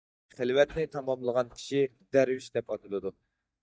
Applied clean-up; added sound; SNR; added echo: neural mask model DeepFilterNet 3.